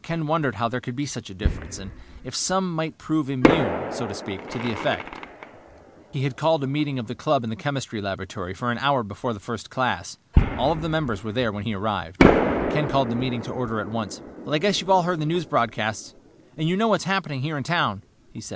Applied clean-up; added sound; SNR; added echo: none; Fireworks; 3 dB; none.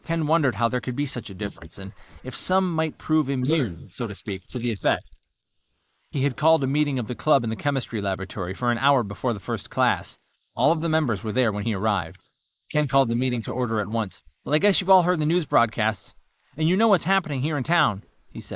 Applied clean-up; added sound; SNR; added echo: neural mask model Resemble Enhance denoiser.